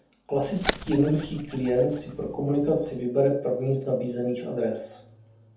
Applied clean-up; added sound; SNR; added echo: none; Bird; 10 dB; reverberation time 0.6 s.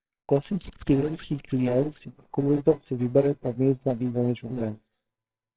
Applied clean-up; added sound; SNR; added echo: neural separator model SepFormer WHAMR!.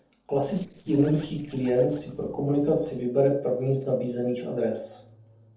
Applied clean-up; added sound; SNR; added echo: neural separator model SepFormer DNS4.